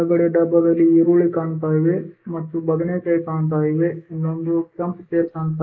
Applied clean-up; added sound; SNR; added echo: neural mask model Resemble Enhance denoiser.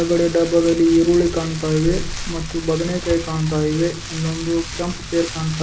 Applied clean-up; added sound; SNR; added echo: none; Rain + Slam; 10 dB; none.